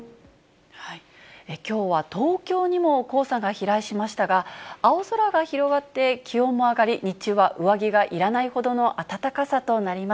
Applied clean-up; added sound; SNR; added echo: none; none; none; none.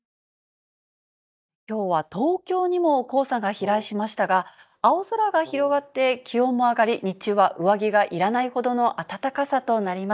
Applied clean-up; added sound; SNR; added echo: neural mask model DeepFilterNet 3.